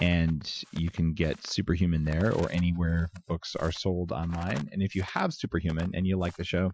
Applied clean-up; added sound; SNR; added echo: classical method Wiener filter.